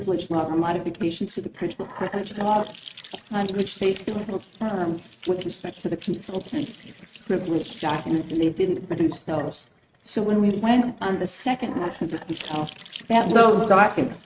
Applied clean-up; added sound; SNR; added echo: neural mask model RNNoise.